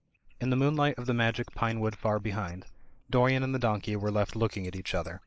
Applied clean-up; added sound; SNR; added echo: neural mask model Resemble Enhance denoiser.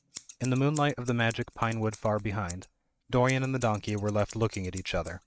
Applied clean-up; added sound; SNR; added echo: neural mask model RNNoise.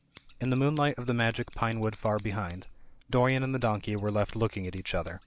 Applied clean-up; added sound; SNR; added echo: none; Scissors; 16 dB; none.